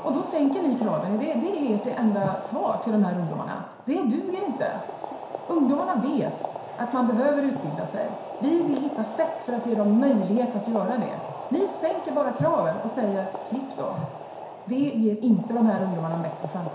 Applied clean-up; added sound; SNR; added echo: none; Boiling; 11 dB; reverberation time 0.7 s.